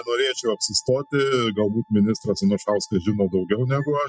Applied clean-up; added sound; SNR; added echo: classical method spectral subtraction.